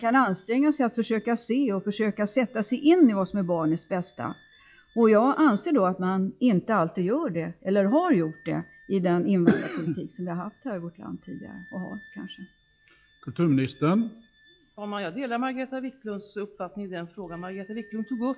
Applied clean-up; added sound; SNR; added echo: classical method log-MMSE.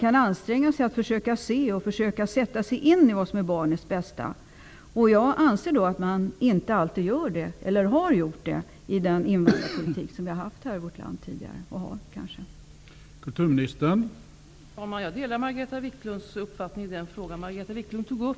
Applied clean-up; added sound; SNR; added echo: none; none; none; none.